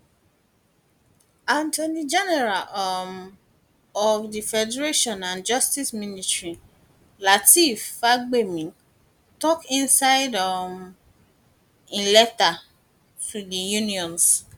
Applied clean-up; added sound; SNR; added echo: none; none; none; none.